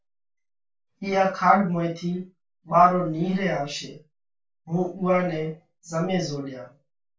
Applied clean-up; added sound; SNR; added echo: none; none; none; reverberation time 0.2 s.